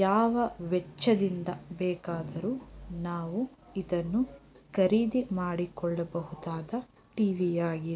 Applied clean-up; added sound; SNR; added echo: none; none; none; none.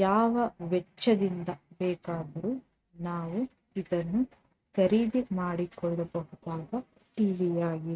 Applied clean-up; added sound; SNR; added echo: neural mask model RNNoise.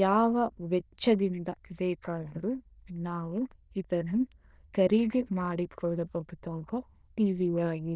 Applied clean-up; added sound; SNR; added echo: neural diffusion model UNIVERSE++.